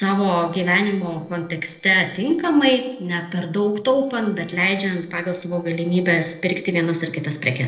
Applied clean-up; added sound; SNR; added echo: neural separator model SepFormer DNS4.